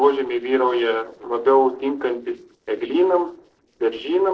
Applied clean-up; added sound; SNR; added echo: neural separator model SepFormer DNS4.